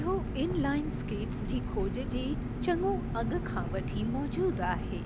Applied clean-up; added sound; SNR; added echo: none; Engine; 0 dB; none.